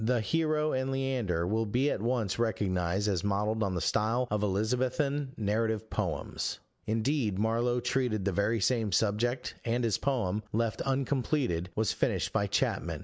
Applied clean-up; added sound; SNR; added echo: none; none; none; none.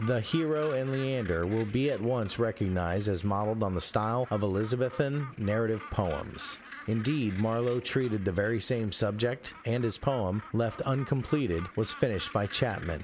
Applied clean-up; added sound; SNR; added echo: none; Gull, seagull; 18 dB; none.